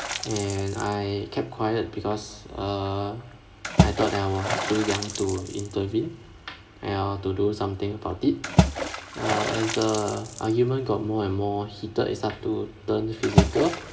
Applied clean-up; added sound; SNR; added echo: none; Water / Splash, splatter; 3 dB; reverberation time 1.4 s.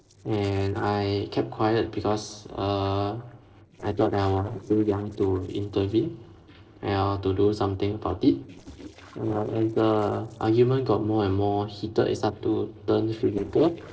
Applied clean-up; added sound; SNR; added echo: neural separator model SepFormer DNS4.